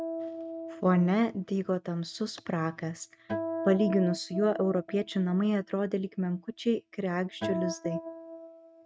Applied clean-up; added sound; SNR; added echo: neural mask model RNNoise.